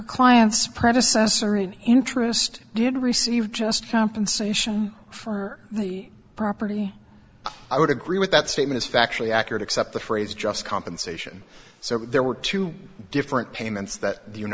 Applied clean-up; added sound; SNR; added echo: none; none; none; none.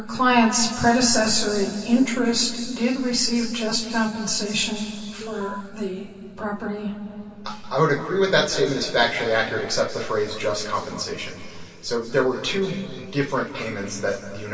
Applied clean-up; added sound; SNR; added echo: none; Alarm; 11 dB; reverberation time 2.6 s.